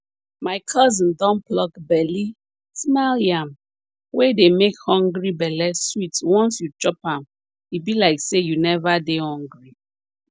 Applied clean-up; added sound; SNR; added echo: none; none; none; none.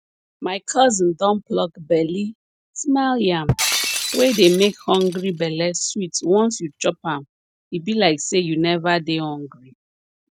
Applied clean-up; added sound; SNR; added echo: neural mask model RNNoise.